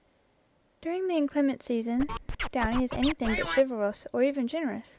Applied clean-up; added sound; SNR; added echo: none; Scratching (performance technique); 4 dB; none.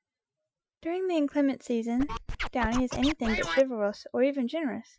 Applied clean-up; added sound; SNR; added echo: classical method Wiener filter.